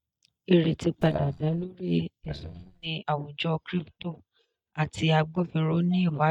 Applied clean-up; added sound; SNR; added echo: neural mask model DeepFilterNet 3.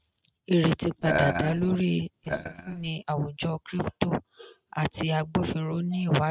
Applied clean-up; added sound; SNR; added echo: neural mask model RNNoise.